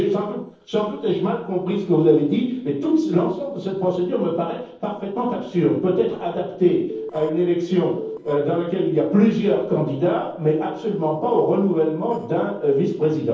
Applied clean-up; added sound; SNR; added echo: neural separator model SepFormer DNS4.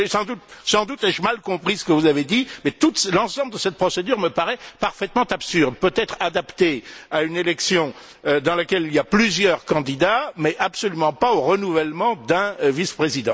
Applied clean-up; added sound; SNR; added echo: none; none; none; none.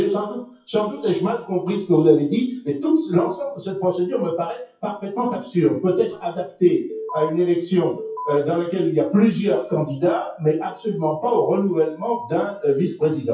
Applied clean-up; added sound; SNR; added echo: classical method WPE with log-MMSE.